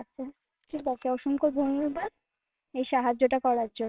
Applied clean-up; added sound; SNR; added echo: neural separator model SepFormer WHAMR!.